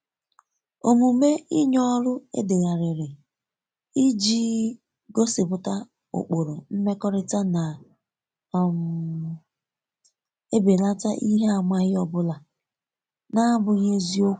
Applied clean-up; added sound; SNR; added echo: none; none; none; none.